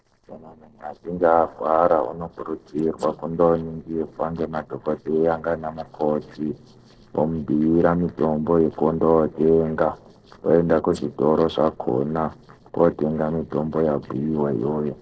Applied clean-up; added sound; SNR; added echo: neural separator model SepFormer DNS4.